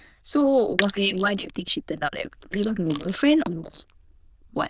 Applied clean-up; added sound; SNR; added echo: neural diffusion model UNIVERSE++.